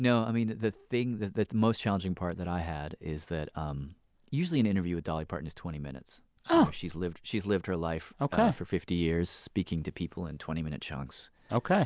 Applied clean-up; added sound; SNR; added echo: none; none; none; none.